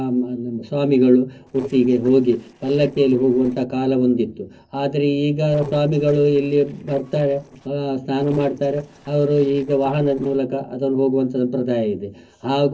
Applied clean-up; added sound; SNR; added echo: neural separator model SepFormer DNS4.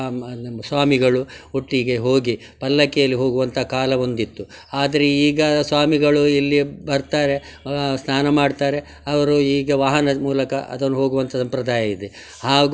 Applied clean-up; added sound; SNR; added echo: none; none; none; none.